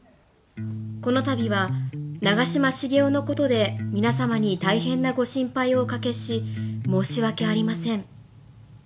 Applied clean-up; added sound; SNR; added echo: none; Electric guitar; 5 dB; none.